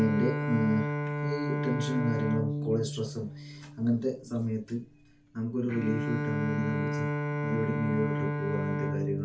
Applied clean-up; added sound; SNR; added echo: none; Bowed string instrument; 1 dB; reverberation time 0.2 s.